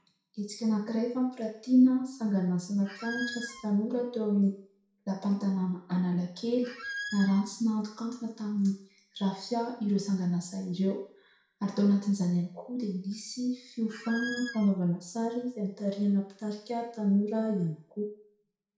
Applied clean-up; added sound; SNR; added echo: none; Squeak; 10 dB; reverberation time 0.6 s.